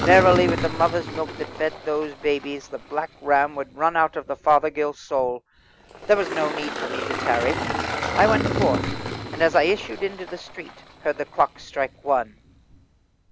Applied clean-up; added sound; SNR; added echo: none; Engine; 7 dB; none.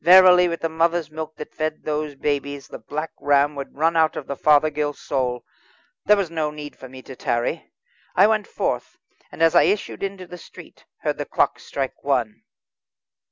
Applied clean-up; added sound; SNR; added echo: none; none; none; none.